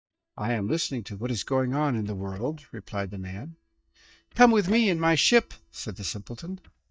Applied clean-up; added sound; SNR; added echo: neural mask model DeepFilterNet 3.